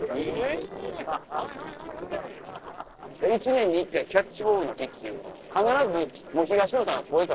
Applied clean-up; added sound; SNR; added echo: neural separator model SepFormer DNS4.